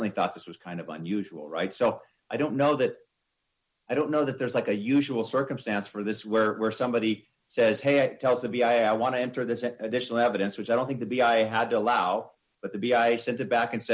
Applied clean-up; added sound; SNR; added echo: none; none; none; none.